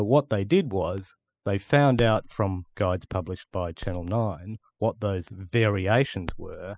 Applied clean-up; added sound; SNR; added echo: classical method spectral subtraction.